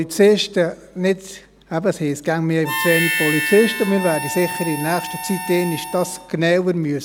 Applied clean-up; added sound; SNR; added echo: none; Harmonica; 5 dB; none.